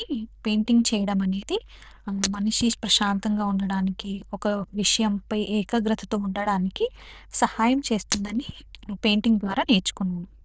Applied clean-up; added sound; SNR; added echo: neural diffusion model UNIVERSE++.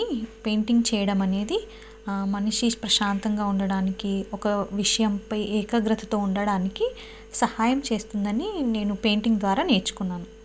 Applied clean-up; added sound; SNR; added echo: none; none; none; none.